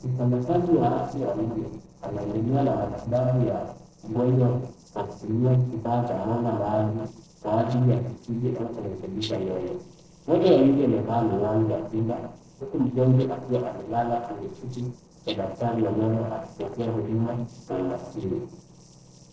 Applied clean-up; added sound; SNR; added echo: neural separator model SepFormer DNS4.